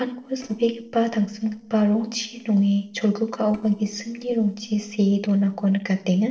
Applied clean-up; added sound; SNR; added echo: neural separator model SepFormer DNS4.